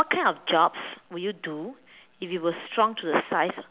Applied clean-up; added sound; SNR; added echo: none; none; none; none.